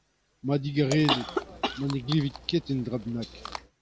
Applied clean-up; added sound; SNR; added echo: none; Chewing, mastication / Cough; 5 dB; none.